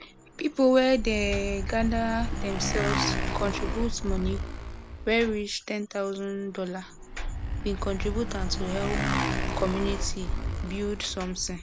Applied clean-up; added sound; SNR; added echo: none; Motorcycle; 2 dB; none.